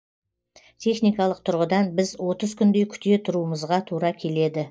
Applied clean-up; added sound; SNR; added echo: neural mask model DeepFilterNet 3.